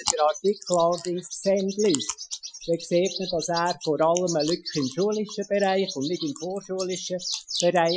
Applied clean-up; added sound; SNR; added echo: classical method Wiener filter.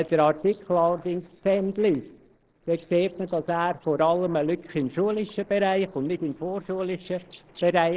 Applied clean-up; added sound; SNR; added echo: neural separator model SepFormer DNS4.